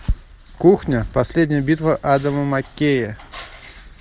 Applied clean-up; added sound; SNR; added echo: none; none; none; none.